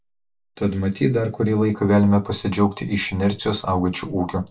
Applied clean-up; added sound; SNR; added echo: none; none; none; reverberation time 0.2 s.